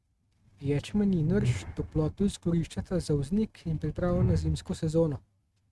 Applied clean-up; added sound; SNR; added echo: neural mask model RNNoise.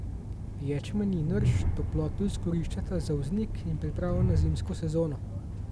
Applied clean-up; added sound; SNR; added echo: none; Train; -1 dB; none.